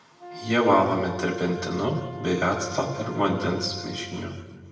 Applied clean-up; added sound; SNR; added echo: none; Wind instrument, woodwind instrument; 15 dB; reverberation time 1.2 s.